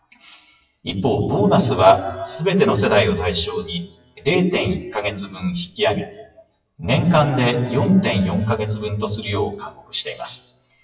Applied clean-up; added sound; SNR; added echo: classical method WPE with log-MMSE.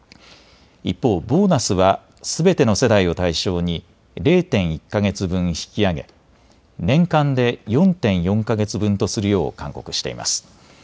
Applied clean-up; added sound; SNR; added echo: none; none; none; none.